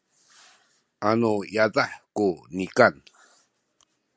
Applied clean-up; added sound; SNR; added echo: none; none; none; none.